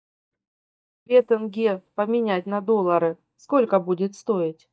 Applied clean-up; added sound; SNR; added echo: neural mask model DeepFilterNet 3.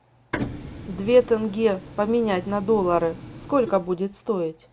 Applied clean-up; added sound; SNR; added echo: none; Printer; 12 dB; none.